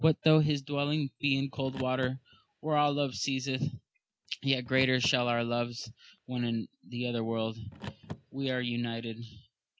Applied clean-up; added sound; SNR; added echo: none; Car; 18 dB; none.